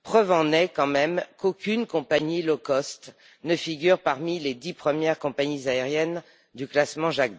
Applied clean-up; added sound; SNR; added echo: none; none; none; none.